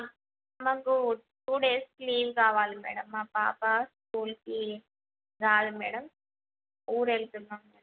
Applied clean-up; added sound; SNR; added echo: none; none; none; none.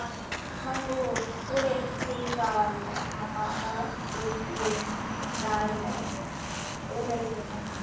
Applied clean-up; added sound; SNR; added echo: none; Walk, footsteps; 1 dB; reverberation time 1.2 s.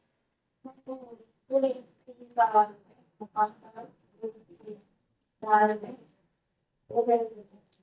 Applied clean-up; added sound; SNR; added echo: neural mask model DeepFilterNet 3.